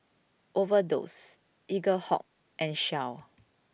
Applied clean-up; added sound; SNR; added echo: none; none; none; none.